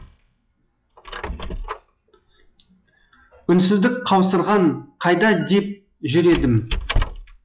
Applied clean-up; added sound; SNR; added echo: classical method log-MMSE.